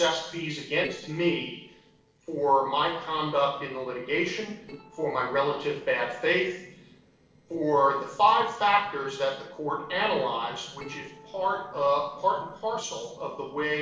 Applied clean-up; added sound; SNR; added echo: neural separator model SepFormer DNS4.